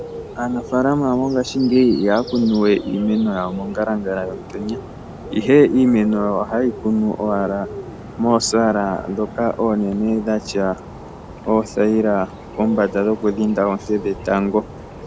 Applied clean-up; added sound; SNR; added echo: none; Bird; 14 dB; none.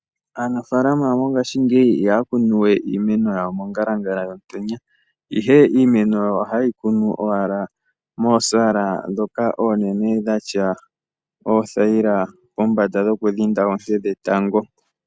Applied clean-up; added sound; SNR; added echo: none; none; none; none.